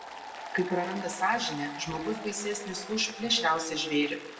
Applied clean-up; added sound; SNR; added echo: none; Applause; 11 dB; reverberation time 0.6 s.